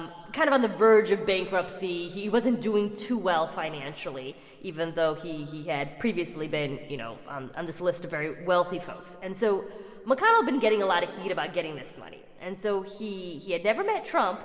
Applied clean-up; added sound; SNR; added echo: none; none; none; reverberation time 2.5 s.